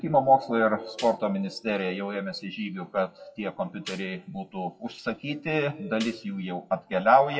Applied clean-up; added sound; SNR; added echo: classical method WPE with log-MMSE.